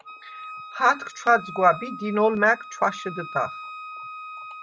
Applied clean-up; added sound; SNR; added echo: none; Wind instrument, woodwind instrument; 14 dB; none.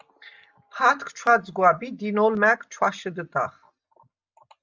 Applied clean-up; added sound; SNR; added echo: none; none; none; none.